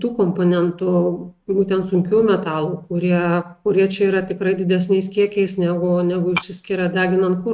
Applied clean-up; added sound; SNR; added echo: neural mask model RNNoise.